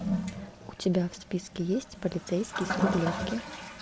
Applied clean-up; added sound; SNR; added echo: none; Toilet flush; 3 dB; none.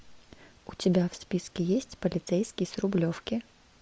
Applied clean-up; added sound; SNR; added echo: none; none; none; none.